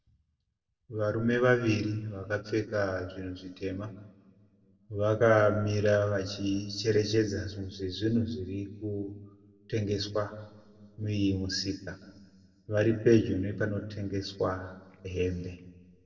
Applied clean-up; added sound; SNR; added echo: none; none; none; reverberation time 1.1 s.